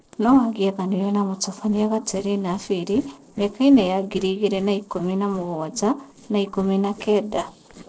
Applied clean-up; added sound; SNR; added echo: neural separator model SepFormer DNS4.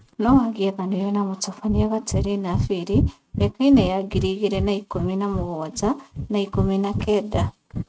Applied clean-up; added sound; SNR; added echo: neural mask model RNNoise.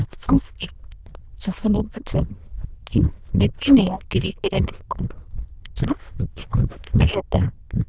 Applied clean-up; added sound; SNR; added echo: neural diffusion model UNIVERSE++.